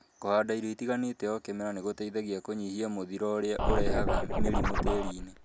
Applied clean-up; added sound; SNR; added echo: none; Scratching (performance technique); -5 dB; none.